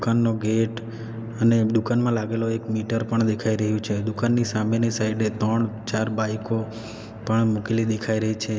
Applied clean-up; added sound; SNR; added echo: none; none; none; none.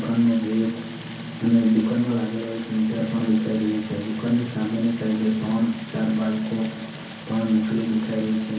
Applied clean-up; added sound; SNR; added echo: none; Stream; 17 dB; reverberation time 0.6 s.